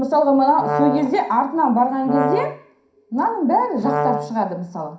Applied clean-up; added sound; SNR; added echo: none; Brass instrument; 6 dB; reverberation time 0.5 s.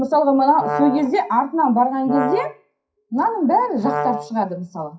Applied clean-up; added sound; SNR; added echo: classical method WPE with log-MMSE.